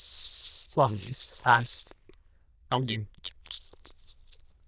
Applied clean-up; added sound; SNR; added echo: neural diffusion model UNIVERSE++.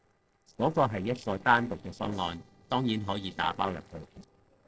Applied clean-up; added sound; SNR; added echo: neural separator model SepFormer DNS4.